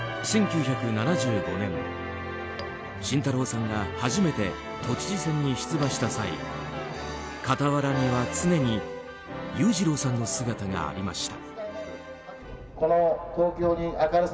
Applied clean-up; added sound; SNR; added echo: none; Tap / Glass; 18 dB; none.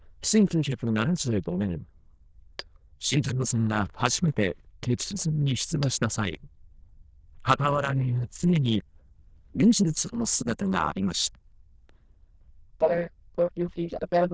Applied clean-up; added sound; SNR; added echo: neural diffusion model UNIVERSE++.